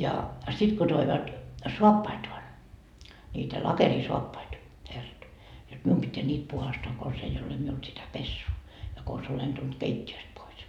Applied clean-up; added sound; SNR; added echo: none; none; none; none.